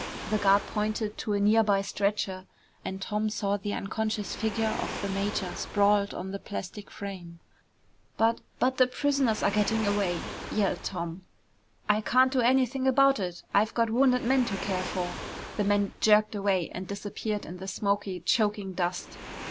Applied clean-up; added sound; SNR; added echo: none; Waves, surf; 14 dB; none.